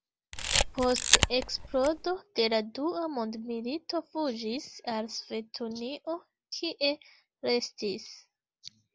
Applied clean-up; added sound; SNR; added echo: none; Camera; -4 dB; none.